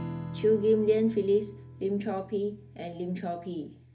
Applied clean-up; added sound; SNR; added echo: none; Strum; 14 dB; reverberation time 0.3 s.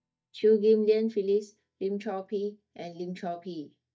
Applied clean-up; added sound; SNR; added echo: neural mask model DeepFilterNet 3.